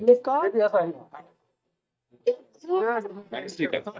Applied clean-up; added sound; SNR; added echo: neural mask model DeepFilterNet 3.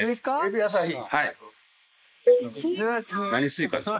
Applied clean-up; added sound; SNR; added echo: neural mask model Resemble Enhance denoiser.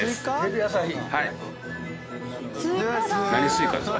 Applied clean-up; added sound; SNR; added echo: none; none; none; none.